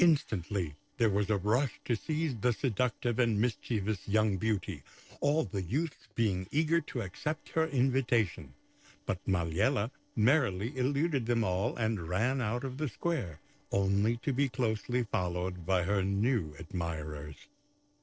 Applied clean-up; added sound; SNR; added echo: neural separator model SepFormer DNS4.